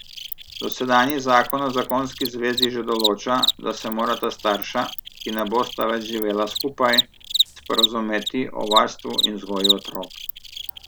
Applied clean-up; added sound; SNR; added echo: none; Cricket; 4 dB; none.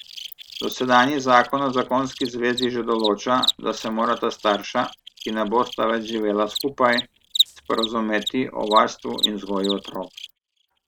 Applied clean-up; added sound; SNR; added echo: neural mask model RNNoise.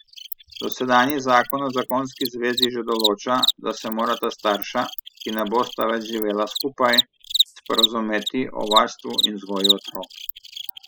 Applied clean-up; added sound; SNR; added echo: classical method spectral subtraction.